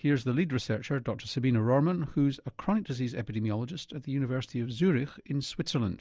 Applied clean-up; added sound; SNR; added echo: none; none; none; none.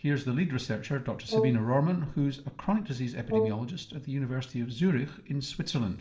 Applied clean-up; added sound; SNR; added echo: none; Brass instrument; 5 dB; reverberation time 1.2 s.